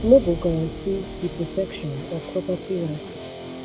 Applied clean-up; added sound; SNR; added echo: none; Guitar + Boom; 10 dB; none.